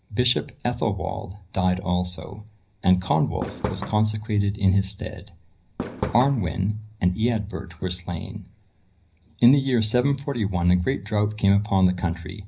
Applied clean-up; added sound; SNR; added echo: none; Fireworks; 9 dB; reverberation time 0.5 s.